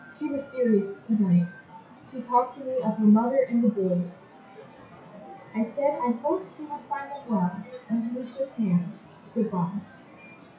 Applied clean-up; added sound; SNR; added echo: classical method WPE with log-MMSE.